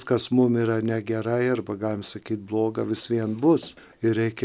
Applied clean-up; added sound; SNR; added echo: none; none; none; none.